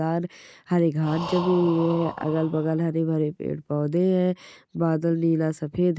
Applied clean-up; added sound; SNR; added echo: neural mask model RNNoise.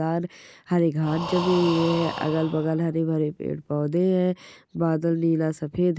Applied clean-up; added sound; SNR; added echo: none; Breathing; 11 dB; none.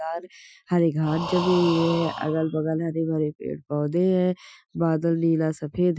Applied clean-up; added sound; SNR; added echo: classical method Wiener filter.